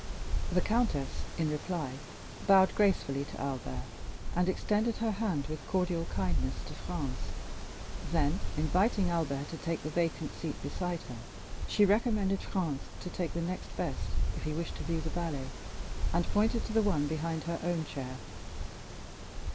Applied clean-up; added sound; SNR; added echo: none; Wind; 2 dB; none.